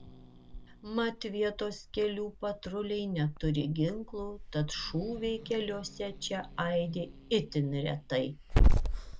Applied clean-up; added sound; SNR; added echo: none; Growling / Hiss; 0 dB; none.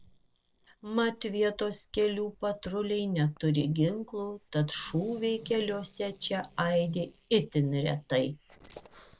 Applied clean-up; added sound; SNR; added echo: neural separator model SepFormer DNS4.